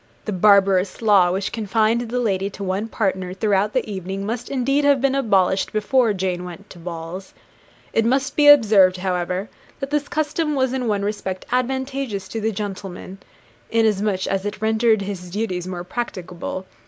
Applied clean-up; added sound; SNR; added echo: none; none; none; none.